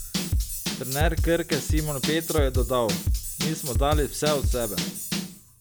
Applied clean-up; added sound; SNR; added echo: none; Drum / Drum kit; -1 dB; none.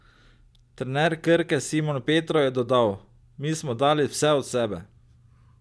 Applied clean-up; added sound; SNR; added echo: none; none; none; none.